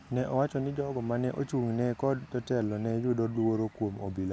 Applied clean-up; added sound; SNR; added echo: none; none; none; none.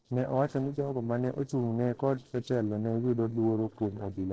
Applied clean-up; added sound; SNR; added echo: neural separator model SepFormer DNS4.